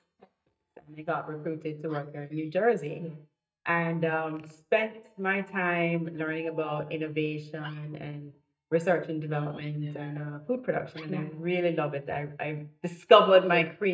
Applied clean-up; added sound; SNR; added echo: neural mask model DeepFilterNet 3.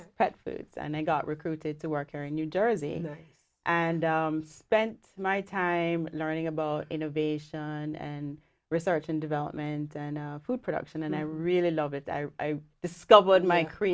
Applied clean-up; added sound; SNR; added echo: none; none; none; none.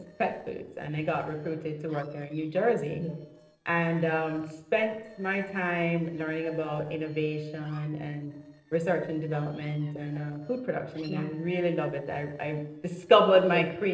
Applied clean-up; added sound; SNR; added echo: neural separator model SepFormer DNS4.